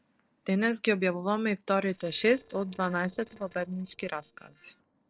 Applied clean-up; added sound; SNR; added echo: neural separator model SepFormer DNS4.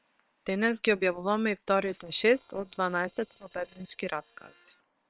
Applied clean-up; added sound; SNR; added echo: neural separator model SepFormer WHAM!.